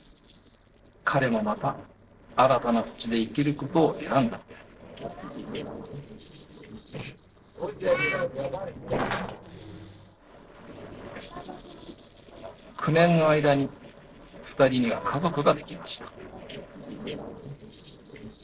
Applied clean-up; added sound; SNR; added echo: neural separator model SepFormer DNS4.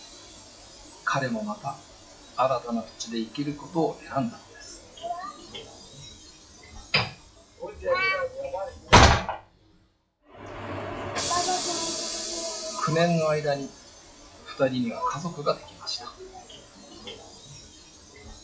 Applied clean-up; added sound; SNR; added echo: classical method WPE with log-MMSE.